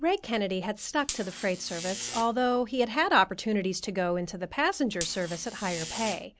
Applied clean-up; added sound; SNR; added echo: none; Buzz; 10 dB; none.